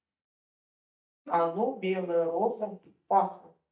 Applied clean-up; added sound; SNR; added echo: neural mask model DeepFilterNet 3.